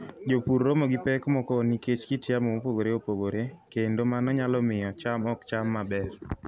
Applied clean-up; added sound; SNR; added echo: none; none; none; none.